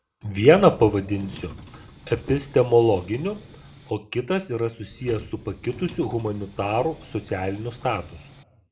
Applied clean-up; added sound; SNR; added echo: none; Subway, metro, underground; 19 dB; reverberation time 0.8 s.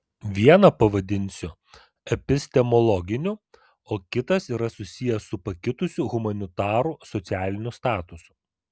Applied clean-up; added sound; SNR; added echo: none; none; none; none.